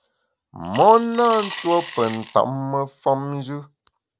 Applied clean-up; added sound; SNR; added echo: none; Coin (dropping) / Glass; 8 dB; none.